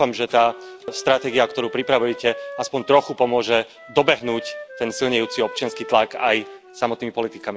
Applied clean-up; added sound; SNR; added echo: none; Wind instrument, woodwind instrument; 16 dB; none.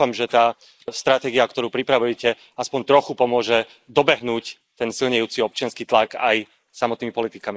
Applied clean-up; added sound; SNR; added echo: neural mask model Resemble Enhance denoiser.